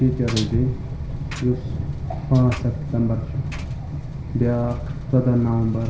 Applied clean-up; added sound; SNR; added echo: none; Engine; 10 dB; reverberation time 0.5 s.